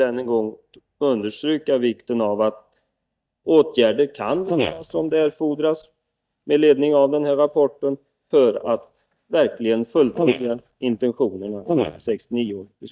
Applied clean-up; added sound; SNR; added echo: neural mask model DeepFilterNet 3.